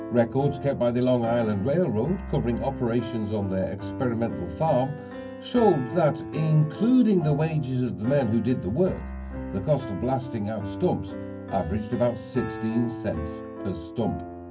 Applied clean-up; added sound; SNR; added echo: none; Piano; 10 dB; reverberation time 0.3 s.